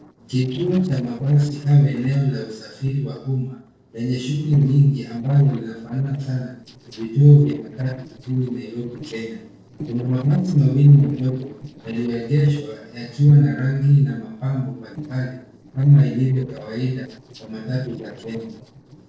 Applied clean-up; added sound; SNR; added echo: neural separator model SepFormer DNS4.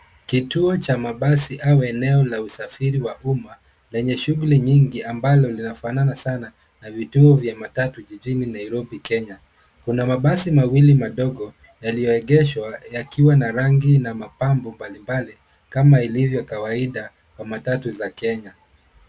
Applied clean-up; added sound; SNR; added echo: none; none; none; none.